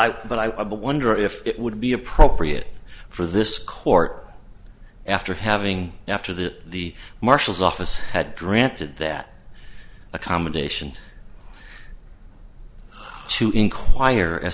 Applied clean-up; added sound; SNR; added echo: none; none; none; none.